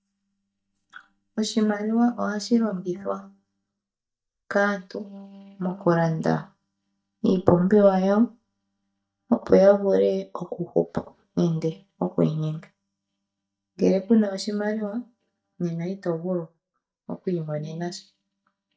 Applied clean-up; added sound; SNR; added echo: neural mask model DeepFilterNet 3.